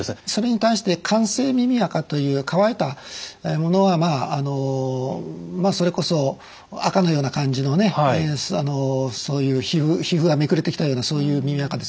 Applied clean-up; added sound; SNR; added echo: none; none; none; none.